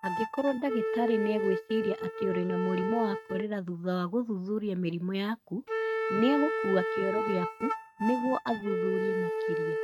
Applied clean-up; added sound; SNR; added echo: neural mask model RNNoise.